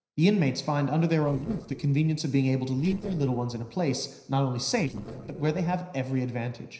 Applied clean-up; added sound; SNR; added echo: neural separator model SepFormer DNS4.